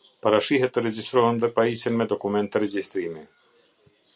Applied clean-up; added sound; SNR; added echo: none; none; none; none.